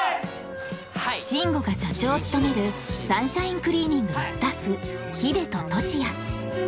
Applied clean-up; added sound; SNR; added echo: none; Wind instrument, woodwind instrument; 13 dB; none.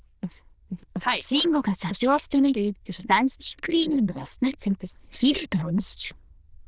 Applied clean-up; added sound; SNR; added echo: neural diffusion model UNIVERSE++.